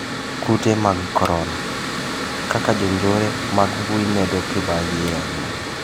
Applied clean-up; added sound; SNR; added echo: none; Mechanical fan; 3 dB; none.